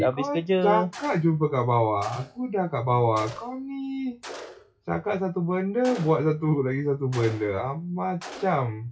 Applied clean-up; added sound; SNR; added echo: classical method log-MMSE.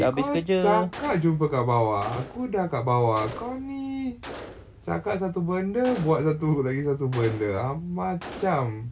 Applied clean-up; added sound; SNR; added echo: none; Gunshot, gunfire; 18 dB; none.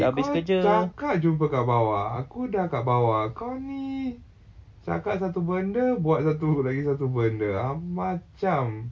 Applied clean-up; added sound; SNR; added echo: none; none; none; none.